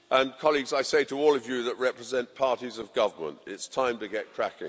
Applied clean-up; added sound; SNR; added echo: none; none; none; none.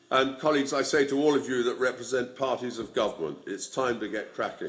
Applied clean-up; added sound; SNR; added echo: none; none; none; reverberation time 0.4 s.